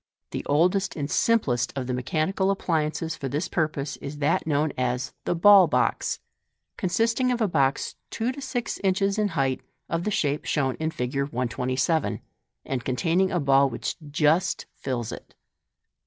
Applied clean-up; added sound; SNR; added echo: none; none; none; none.